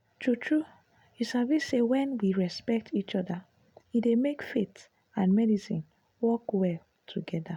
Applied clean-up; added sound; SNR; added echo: none; none; none; none.